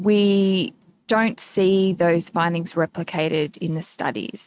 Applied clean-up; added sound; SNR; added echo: neural mask model RNNoise.